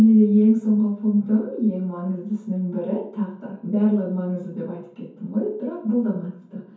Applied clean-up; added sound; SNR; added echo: none; none; none; reverberation time 0.6 s.